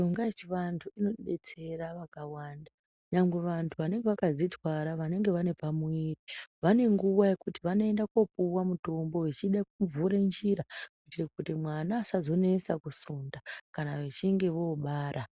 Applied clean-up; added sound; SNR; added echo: none; none; none; none.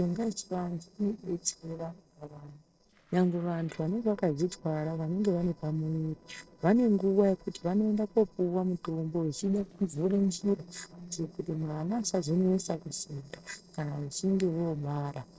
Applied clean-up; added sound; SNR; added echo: neural separator model SepFormer DNS4.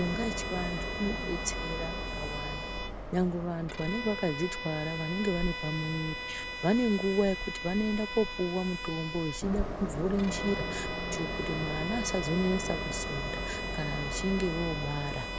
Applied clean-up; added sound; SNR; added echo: none; Train + Bowed string instrument; 3 dB; none.